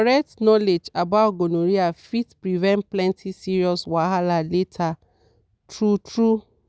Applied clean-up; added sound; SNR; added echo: none; none; none; none.